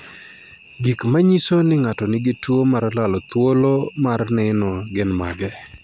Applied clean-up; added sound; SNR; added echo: none; none; none; none.